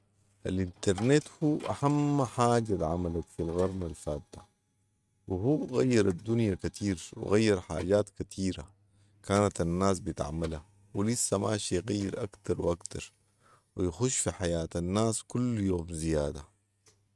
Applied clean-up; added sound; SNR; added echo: neural mask model RNNoise.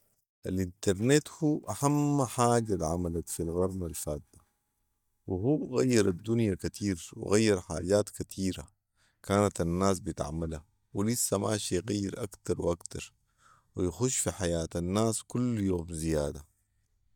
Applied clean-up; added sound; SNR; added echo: neural mask model DeepFilterNet 3.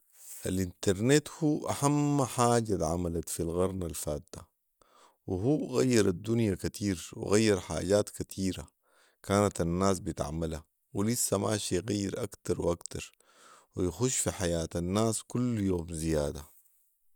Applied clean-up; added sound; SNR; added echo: none; none; none; none.